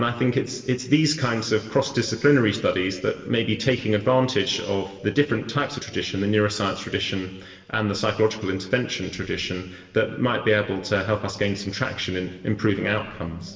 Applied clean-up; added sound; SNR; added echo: none; none; none; reverberation time 1.2 s.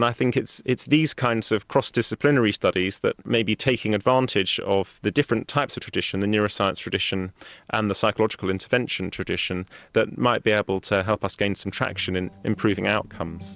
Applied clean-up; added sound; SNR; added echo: none; none; none; none.